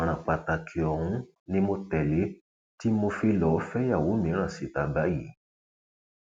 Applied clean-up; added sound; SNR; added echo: none; none; none; none.